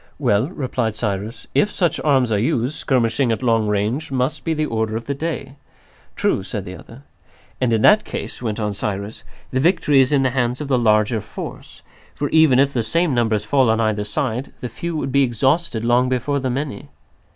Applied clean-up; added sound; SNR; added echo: none; none; none; none.